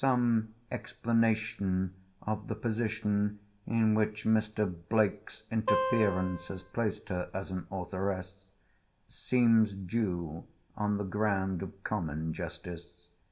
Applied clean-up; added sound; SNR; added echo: none; Acoustic guitar; 3 dB; reverberation time 0.3 s.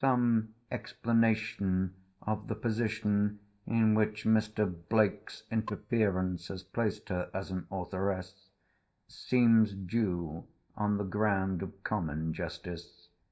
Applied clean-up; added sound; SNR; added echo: neural mask model DeepFilterNet 3.